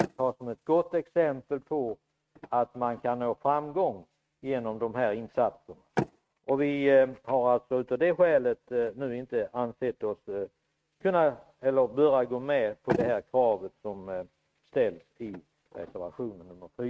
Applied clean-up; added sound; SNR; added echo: neural mask model RNNoise.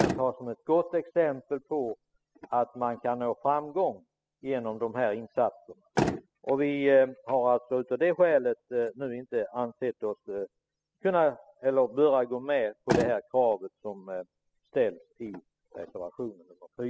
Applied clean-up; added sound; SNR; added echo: classical method spectral subtraction.